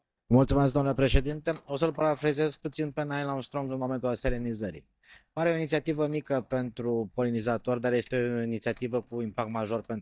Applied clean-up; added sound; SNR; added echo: neural mask model DeepFilterNet 3.